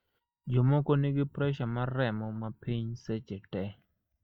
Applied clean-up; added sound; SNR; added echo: neural mask model DeepFilterNet 3.